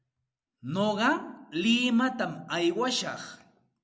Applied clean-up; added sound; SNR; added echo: none; none; none; none.